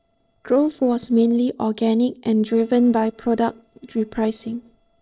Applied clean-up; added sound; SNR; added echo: neural separator model SepFormer DNS4.